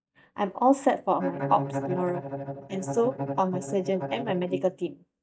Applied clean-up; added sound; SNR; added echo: neural mask model DeepFilterNet 3.